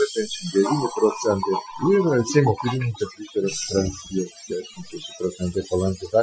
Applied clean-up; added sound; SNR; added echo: classical method Wiener filter.